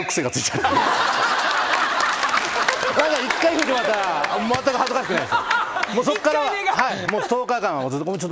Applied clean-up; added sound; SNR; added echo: none; none; none; none.